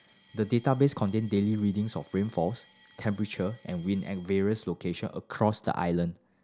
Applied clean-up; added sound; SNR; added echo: none; Alarm; 20 dB; none.